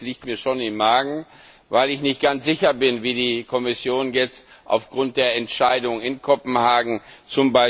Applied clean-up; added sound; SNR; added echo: none; none; none; none.